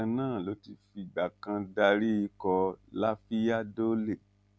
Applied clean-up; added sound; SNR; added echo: none; none; none; none.